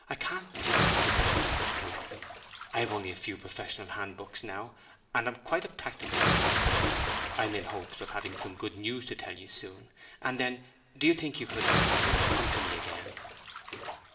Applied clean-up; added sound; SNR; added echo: none; Bathtub (filling or washing) / Splash, splatter; -4 dB; reverberation time 2.4 s.